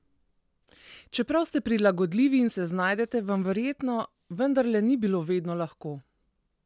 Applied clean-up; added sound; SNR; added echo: none; none; none; none.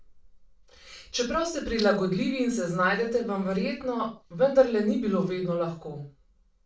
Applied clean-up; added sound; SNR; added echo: none; none; none; reverberation time 0.3 s.